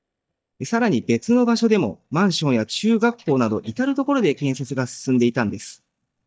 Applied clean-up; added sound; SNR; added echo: neural mask model DeepFilterNet 3.